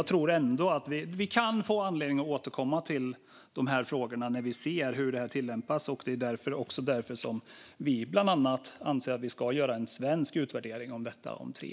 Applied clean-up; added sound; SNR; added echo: none; none; none; none.